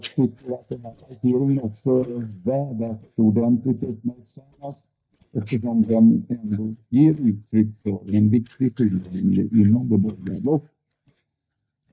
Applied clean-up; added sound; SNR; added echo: neural mask model DeepFilterNet 3.